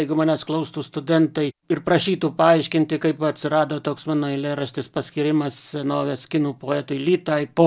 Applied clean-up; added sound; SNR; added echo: none; none; none; none.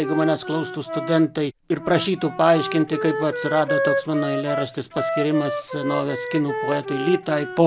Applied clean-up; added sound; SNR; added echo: none; Wind instrument, woodwind instrument; 5 dB; none.